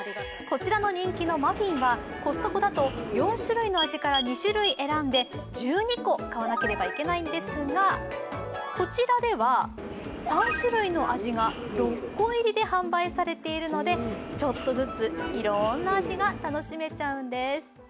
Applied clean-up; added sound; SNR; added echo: none; Subway, metro, underground; 8 dB; none.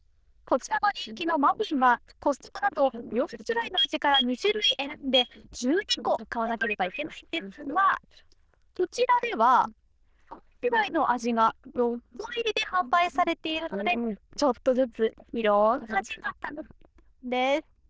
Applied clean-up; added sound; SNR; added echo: neural diffusion model UNIVERSE++.